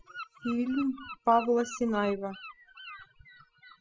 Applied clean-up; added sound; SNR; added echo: classical method spectral subtraction.